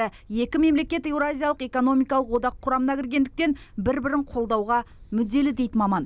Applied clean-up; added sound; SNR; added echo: none; none; none; none.